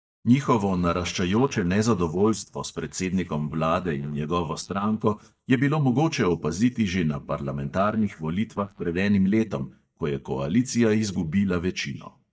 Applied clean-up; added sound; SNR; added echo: neural mask model DeepFilterNet 3.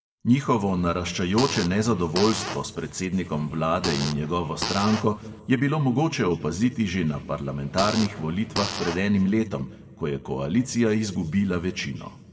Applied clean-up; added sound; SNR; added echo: none; Fart; 10 dB; reverberation time 1.4 s.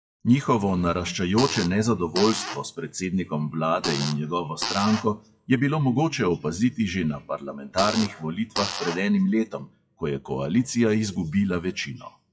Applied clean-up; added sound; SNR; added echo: classical method WPE with log-MMSE.